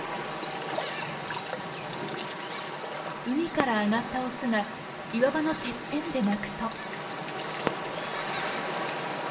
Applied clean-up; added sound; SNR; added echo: none; Fireworks; 15 dB; reverberation time 2.9 s.